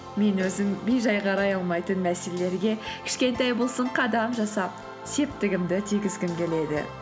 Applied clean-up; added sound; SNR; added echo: none; none; none; none.